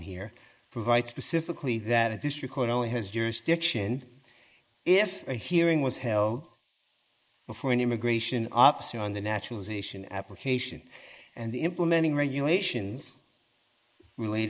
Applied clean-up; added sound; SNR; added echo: neural mask model Resemble Enhance denoiser.